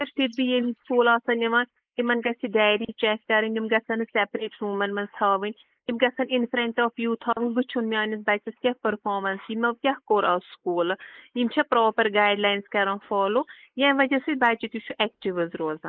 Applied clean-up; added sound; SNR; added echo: neural mask model Resemble Enhance denoiser.